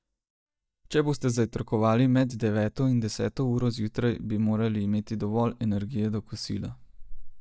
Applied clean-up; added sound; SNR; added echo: neural mask model DeepFilterNet 3.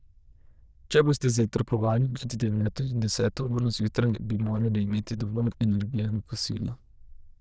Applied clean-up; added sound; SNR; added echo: neural diffusion model UNIVERSE++.